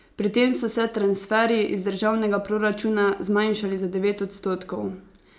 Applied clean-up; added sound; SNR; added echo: none; none; none; none.